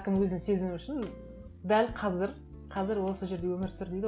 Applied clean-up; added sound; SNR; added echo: none; none; none; none.